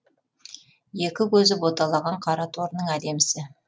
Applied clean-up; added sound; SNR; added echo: none; none; none; none.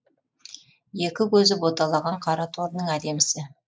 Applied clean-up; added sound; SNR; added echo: neural mask model Resemble Enhance denoiser.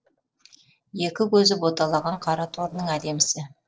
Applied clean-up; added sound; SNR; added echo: neural separator model SepFormer DNS4.